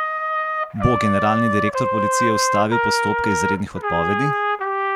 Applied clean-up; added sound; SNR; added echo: none; Trumpet; -2 dB; none.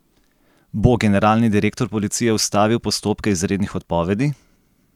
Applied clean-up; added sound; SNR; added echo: none; none; none; none.